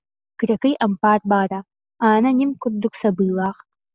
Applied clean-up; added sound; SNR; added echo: none; none; none; none.